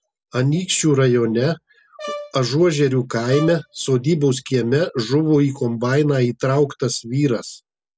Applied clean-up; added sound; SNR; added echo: none; Brass instrument; 15 dB; none.